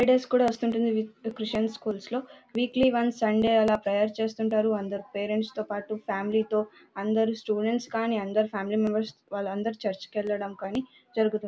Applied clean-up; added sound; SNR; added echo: none; none; none; none.